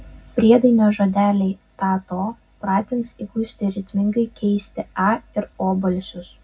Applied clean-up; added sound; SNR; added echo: none; none; none; reverberation time 0.3 s.